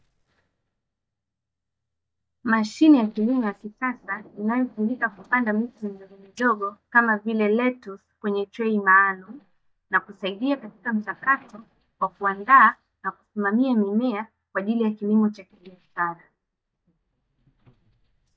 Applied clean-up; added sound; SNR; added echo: neural mask model DeepFilterNet 3.